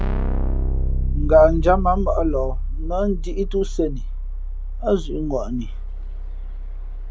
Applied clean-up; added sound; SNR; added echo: none; Keyboard (musical); 0 dB; none.